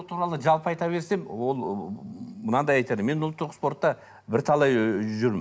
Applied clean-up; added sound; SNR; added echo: none; none; none; none.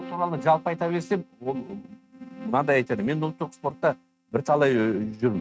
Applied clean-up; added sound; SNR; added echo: neural mask model RNNoise.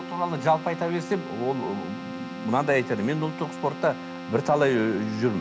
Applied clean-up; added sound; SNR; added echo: none; Keyboard (musical); 10 dB; none.